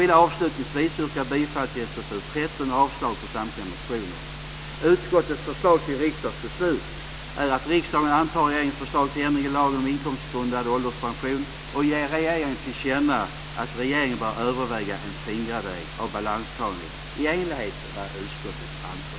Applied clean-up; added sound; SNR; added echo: none; Water; 12 dB; none.